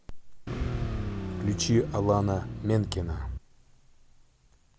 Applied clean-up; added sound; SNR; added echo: none; Car; 3 dB; none.